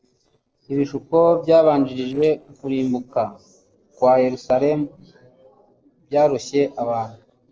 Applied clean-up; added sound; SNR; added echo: neural separator model SepFormer DNS4.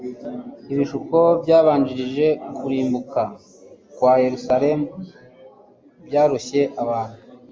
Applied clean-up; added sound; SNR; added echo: none; none; none; none.